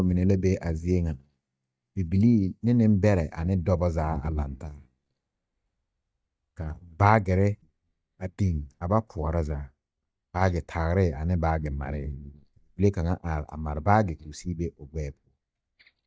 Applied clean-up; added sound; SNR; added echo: neural mask model DeepFilterNet 3.